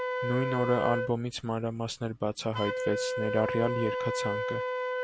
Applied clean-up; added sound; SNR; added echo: none; Wind instrument, woodwind instrument; 2 dB; none.